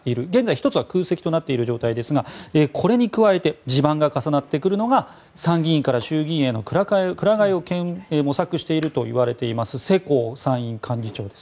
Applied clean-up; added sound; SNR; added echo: none; none; none; none.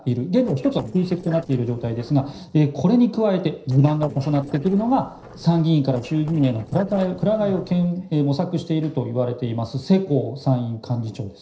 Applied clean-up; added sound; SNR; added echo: neural separator model SepFormer DNS4.